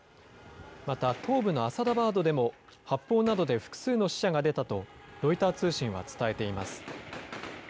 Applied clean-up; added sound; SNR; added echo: none; none; none; none.